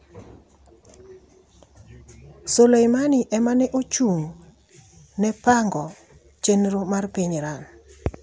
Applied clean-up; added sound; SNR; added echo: none; none; none; none.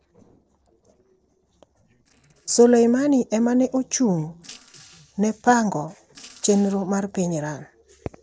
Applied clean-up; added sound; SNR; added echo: neural separator model SepFormer DNS4.